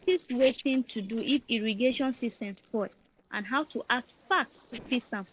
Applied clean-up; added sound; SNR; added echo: neural separator model SepFormer DNS4.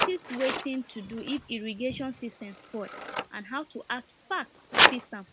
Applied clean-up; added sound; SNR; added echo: none; Scissors; -4 dB; none.